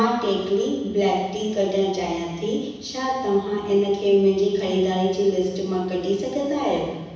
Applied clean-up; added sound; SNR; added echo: none; none; none; reverberation time 1.1 s.